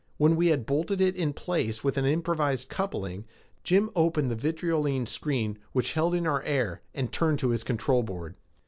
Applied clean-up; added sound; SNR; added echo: none; none; none; none.